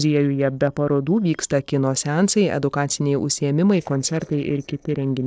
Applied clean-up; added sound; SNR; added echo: neural separator model SepFormer DNS4.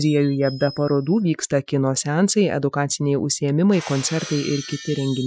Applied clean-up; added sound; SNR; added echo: classical method Wiener filter.